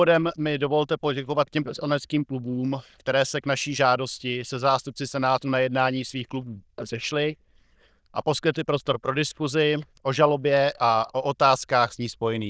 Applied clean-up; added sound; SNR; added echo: neural diffusion model UNIVERSE++.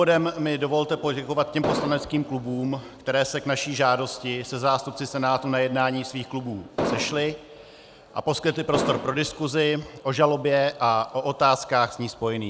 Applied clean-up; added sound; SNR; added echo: none; Explosion; 4 dB; none.